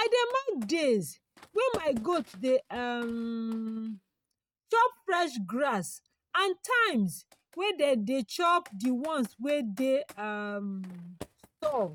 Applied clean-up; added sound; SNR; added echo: neural mask model RNNoise.